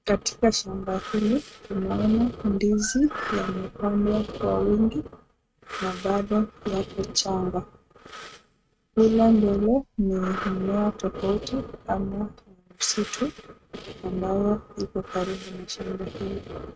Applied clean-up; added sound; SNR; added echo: neural mask model RNNoise.